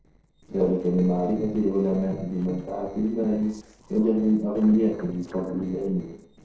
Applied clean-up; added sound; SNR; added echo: neural separator model SepFormer DNS4.